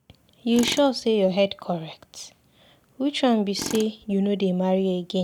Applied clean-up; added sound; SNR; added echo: none; Tools; 17 dB; none.